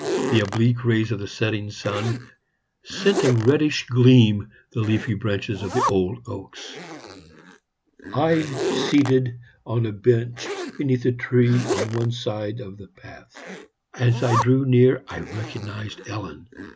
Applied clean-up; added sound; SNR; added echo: none; Zipper (clothing); 10 dB; none.